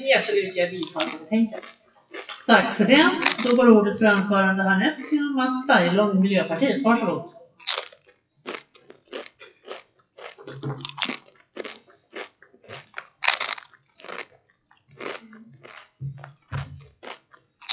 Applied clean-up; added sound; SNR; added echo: classical method WPE with log-MMSE.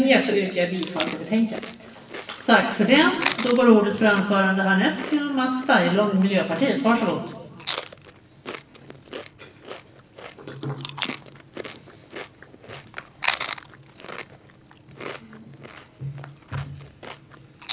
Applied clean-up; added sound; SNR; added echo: none; Chewing, mastication; 13 dB; reverberation time 1.0 s.